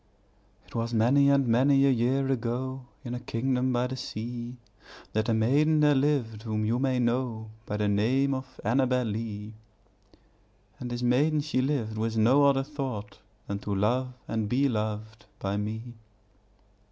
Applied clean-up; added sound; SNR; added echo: none; none; none; none.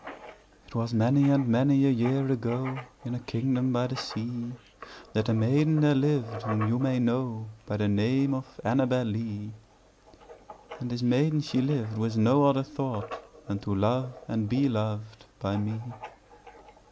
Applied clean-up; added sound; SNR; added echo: none; Writing; 19 dB; none.